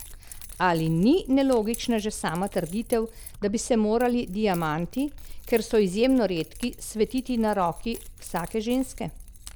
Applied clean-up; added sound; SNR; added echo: none; Keys jangling; 16 dB; none.